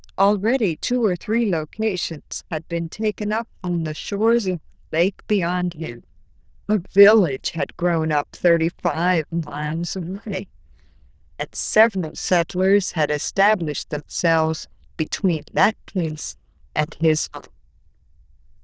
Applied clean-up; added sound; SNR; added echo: neural diffusion model UNIVERSE++.